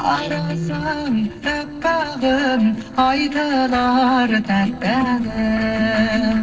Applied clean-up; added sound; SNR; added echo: neural separator model SepFormer DNS4.